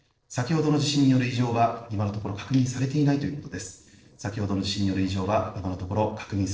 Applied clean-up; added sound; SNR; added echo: neural separator model SepFormer DNS4.